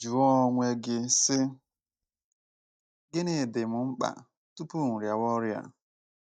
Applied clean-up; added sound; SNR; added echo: neural mask model DeepFilterNet 3.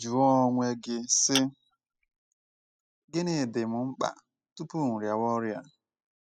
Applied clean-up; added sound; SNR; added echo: classical method spectral subtraction.